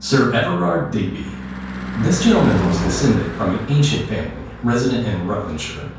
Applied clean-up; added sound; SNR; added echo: none; Car passing by / Engine / Truck; 8 dB; reverberation time 0.5 s.